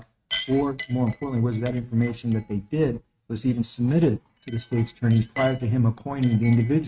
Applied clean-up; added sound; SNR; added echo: neural mask model RNNoise.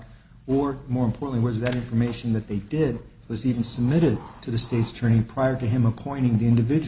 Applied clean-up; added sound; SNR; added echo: none; none; none; none.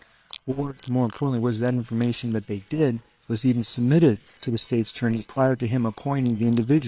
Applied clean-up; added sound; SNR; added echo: neural separator model SepFormer WHAM!.